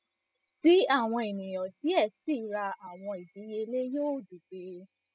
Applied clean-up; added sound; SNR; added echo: classical method spectral subtraction.